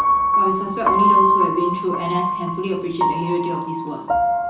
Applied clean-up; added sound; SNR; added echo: none; Piano; -5 dB; reverberation time 0.7 s.